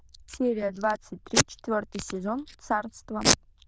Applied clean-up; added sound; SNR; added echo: neural diffusion model UNIVERSE++.